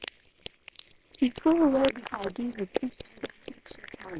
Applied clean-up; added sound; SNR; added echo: neural separator model SepFormer WHAMR!.